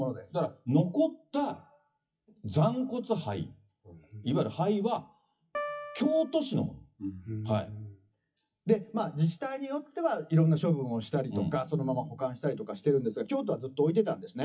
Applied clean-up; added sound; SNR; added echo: classical method WPE with log-MMSE.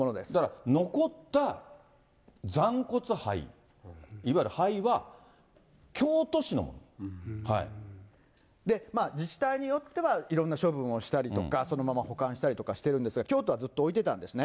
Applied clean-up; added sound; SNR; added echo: none; none; none; none.